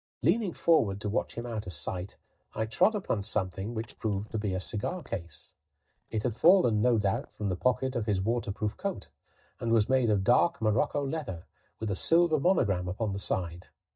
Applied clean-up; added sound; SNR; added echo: neural mask model DeepFilterNet 3.